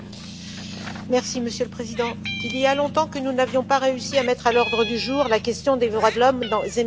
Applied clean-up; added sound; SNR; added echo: none; Growling + Meow; 11 dB; none.